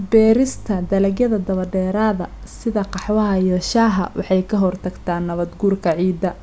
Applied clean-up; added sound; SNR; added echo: none; none; none; none.